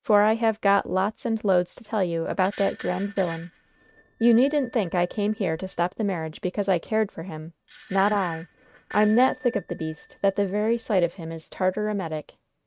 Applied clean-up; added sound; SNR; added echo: neural mask model RNNoise.